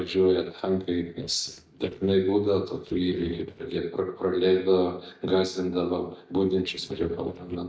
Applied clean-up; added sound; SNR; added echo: neural mask model DeepFilterNet 3.